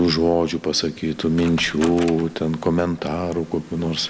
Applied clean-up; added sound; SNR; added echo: none; Wood; 19 dB; none.